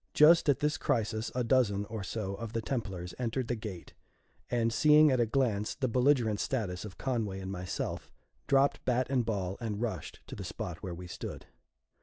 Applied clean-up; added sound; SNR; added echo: none; none; none; none.